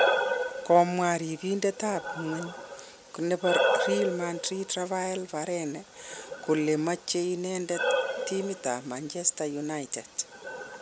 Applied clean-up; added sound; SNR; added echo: none; Breathing; 3 dB; none.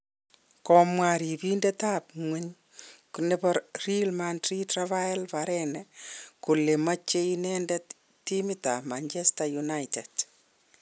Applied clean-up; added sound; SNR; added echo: none; none; none; none.